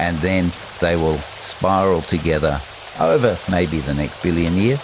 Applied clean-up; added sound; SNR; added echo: none; Rain; 15 dB; none.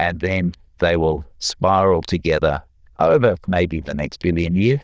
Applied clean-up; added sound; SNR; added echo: neural diffusion model UNIVERSE++.